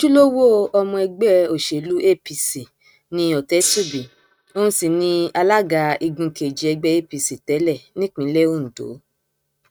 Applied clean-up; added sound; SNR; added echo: neural mask model RNNoise.